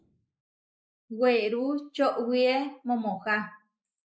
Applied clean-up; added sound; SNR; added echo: neural mask model Resemble Enhance denoiser.